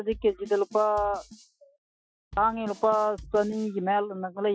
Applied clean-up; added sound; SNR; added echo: classical method Wiener filter.